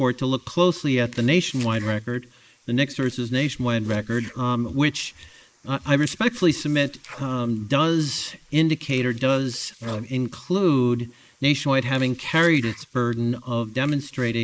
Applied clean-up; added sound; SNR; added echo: neural mask model Resemble Enhance denoiser.